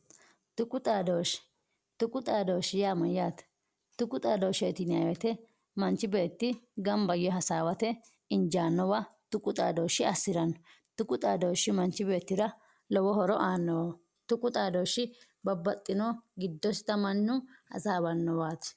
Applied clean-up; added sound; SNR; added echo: none; none; none; none.